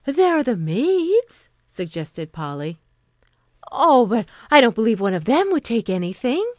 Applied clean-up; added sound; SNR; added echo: none; none; none; none.